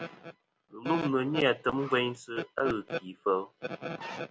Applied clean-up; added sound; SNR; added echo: none; none; none; none.